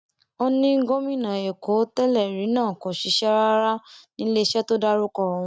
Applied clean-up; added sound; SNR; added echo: none; none; none; none.